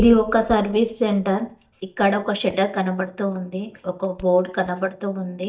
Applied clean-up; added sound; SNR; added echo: neural mask model DeepFilterNet 3.